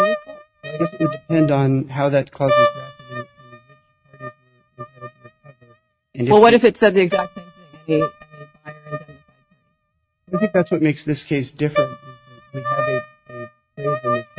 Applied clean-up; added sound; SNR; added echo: neural mask model RNNoise.